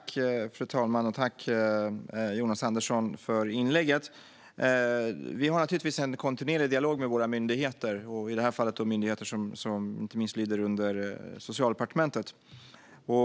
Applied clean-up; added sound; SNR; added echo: none; none; none; none.